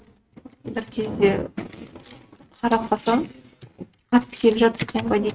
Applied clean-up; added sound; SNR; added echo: neural mask model RNNoise.